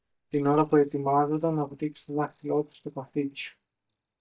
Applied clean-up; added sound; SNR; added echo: neural mask model DeepFilterNet 3.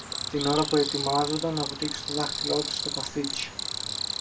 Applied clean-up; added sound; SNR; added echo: none; Cricket; 3 dB; reverberation time 0.2 s.